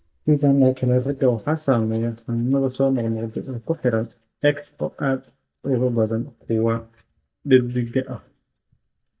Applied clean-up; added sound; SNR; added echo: neural mask model DeepFilterNet 3.